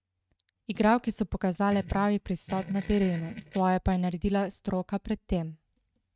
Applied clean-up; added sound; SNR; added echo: neural mask model RNNoise.